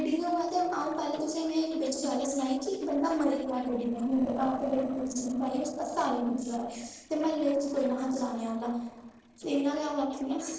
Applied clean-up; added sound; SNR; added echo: neural separator model SepFormer DNS4.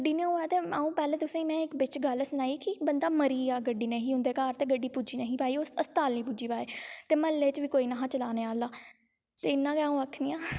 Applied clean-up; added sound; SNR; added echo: none; none; none; none.